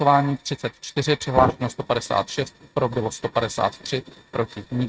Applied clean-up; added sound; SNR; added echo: neural mask model RNNoise.